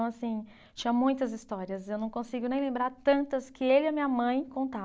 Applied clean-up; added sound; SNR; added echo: none; none; none; none.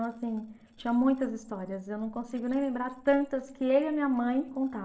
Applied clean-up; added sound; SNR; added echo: neural separator model SepFormer DNS4.